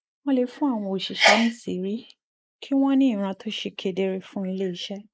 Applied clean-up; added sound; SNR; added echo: neural mask model Resemble Enhance denoiser.